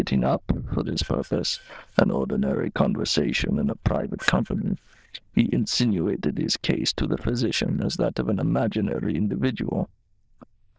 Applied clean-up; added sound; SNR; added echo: neural diffusion model UNIVERSE++.